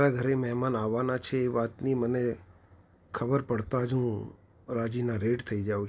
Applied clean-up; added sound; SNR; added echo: none; none; none; none.